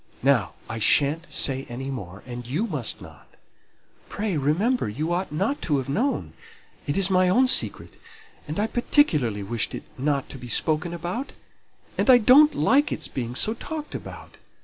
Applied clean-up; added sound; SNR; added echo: none; none; none; none.